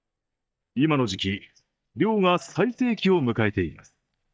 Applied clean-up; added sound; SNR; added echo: neural mask model DeepFilterNet 3.